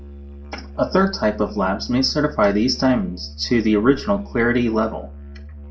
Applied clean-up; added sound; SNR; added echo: none; Musical instrument; 16 dB; reverberation time 0.3 s.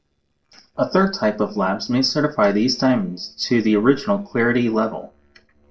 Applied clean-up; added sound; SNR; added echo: neural separator model SepFormer DNS4.